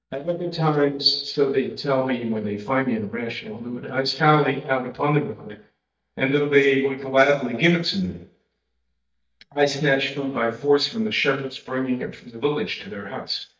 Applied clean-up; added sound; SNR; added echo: neural mask model DeepFilterNet 3.